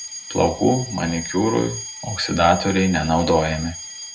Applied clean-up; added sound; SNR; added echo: none; Alarm; 13 dB; reverberation time 0.3 s.